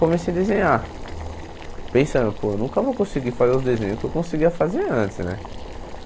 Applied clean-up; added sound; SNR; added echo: none; Boiling; 10 dB; none.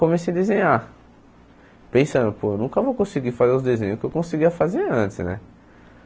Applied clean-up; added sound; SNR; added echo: none; none; none; none.